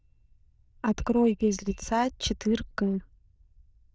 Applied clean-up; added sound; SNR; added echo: neural diffusion model UNIVERSE++.